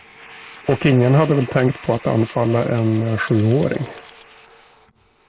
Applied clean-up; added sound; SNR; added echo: neural mask model Resemble Enhance denoiser.